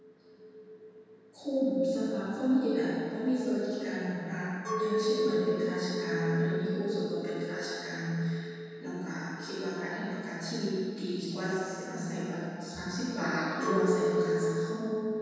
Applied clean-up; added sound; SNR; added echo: none; Chink, clink; 4 dB; reverberation time 2.1 s.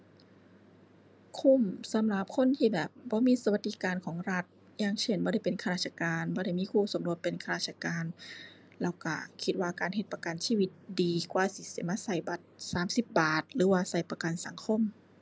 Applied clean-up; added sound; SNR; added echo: none; none; none; none.